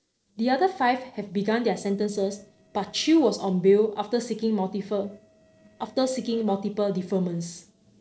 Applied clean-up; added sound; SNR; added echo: neural separator model SepFormer DNS4.